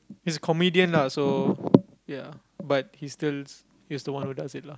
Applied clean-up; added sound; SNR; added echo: none; none; none; none.